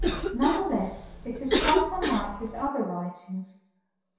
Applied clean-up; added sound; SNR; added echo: none; Cough; 1 dB; reverberation time 0.7 s.